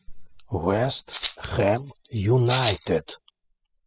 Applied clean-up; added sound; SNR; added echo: classical method spectral subtraction.